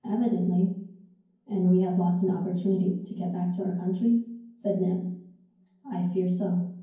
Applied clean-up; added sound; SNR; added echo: none; none; none; reverberation time 0.9 s.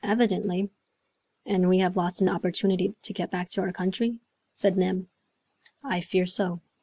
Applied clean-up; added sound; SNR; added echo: none; none; none; none.